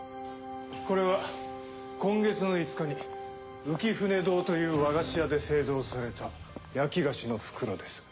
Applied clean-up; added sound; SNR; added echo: none; none; none; none.